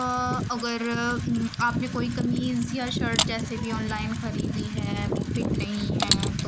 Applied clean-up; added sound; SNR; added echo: none; Mechanisms; 9 dB; none.